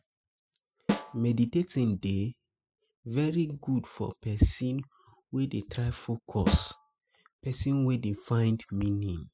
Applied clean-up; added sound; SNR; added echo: classical method spectral subtraction.